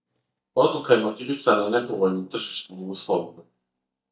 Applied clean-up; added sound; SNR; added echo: neural mask model DeepFilterNet 3.